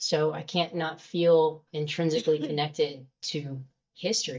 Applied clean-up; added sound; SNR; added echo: neural mask model DeepFilterNet 3.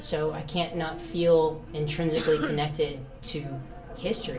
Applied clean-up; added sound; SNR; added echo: none; Cough; 8 dB; reverberation time 0.2 s.